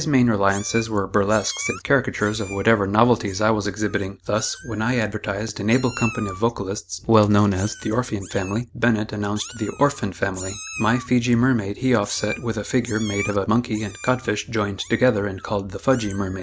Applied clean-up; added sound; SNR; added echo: none; Meow; 17 dB; none.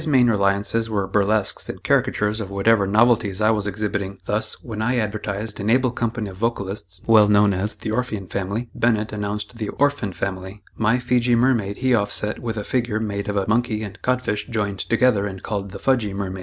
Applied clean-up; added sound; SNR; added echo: none; none; none; none.